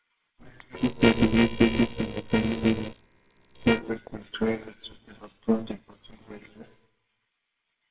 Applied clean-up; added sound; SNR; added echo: neural separator model SepFormer WHAMR!.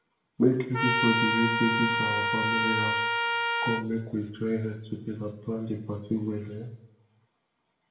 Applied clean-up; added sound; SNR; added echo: none; Trumpet; -3 dB; reverberation time 0.7 s.